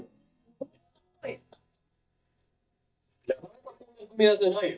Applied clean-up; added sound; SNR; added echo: neural mask model DeepFilterNet 3.